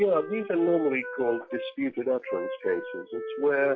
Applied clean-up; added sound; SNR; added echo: classical method log-MMSE.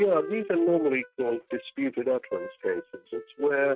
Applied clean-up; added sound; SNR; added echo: neural mask model RNNoise.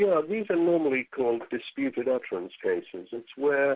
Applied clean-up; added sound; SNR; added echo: none; none; none; none.